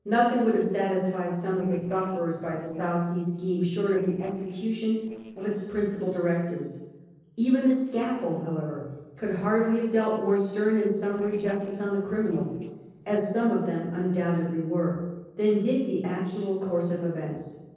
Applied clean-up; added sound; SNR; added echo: neural separator model SepFormer DNS4.